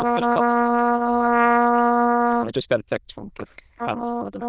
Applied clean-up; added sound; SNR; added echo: neural diffusion model UNIVERSE++.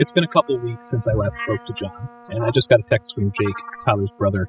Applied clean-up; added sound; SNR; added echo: classical method spectral subtraction.